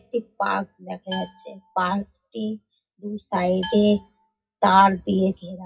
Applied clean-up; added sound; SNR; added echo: classical method WPE with log-MMSE.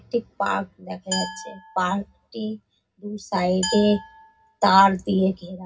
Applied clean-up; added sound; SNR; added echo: none; Glass; 12 dB; reverberation time 0.4 s.